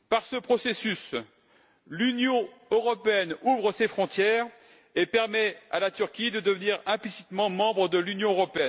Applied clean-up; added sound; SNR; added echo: none; none; none; none.